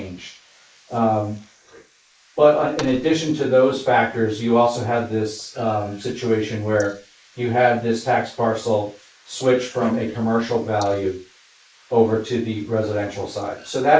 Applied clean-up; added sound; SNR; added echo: neural mask model Resemble Enhance denoiser.